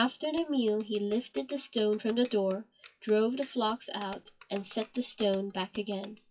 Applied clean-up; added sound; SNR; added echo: classical method WPE with log-MMSE.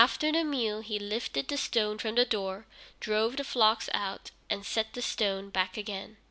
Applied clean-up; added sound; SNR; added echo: none; none; none; none.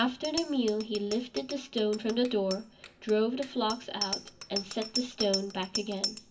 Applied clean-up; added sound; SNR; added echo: none; Bicycle bell; 8 dB; reverberation time 0.3 s.